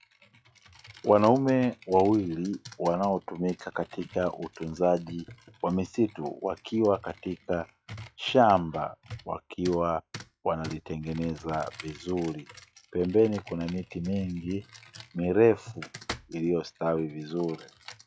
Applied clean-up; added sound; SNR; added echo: classical method log-MMSE.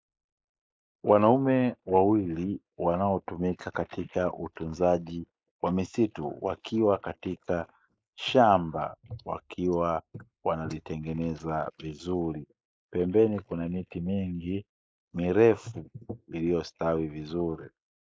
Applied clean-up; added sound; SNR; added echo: neural mask model Resemble Enhance denoiser.